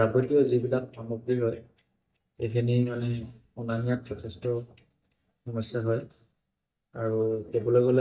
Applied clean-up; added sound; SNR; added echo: neural mask model DeepFilterNet 3.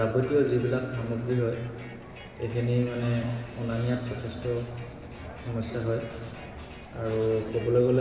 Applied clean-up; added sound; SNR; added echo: none; Crowd; 14 dB; reverberation time 2.3 s.